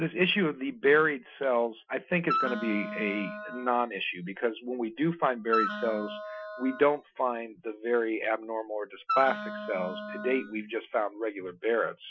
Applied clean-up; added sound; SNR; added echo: classical method Wiener filter.